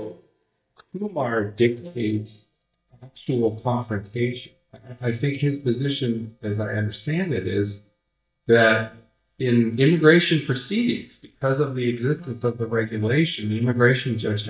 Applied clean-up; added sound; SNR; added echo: neural mask model DeepFilterNet 3.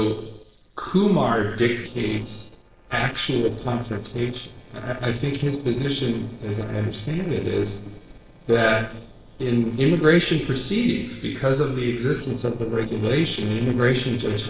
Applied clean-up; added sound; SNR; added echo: neural separator model SepFormer DNS4.